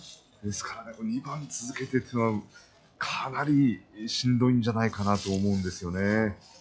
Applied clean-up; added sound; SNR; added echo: classical method log-MMSE.